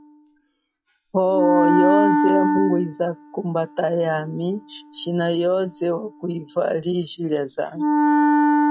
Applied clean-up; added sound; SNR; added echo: classical method log-MMSE.